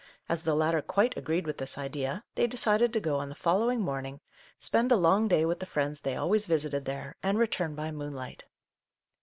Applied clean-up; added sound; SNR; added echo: none; none; none; none.